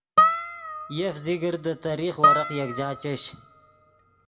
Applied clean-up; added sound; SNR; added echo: none; Harp; -4 dB; reverberation time 0.4 s.